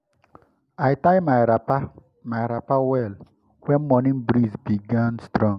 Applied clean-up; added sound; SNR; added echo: none; none; none; none.